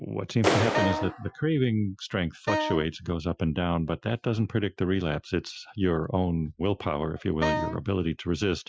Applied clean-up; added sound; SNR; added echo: classical method Wiener filter.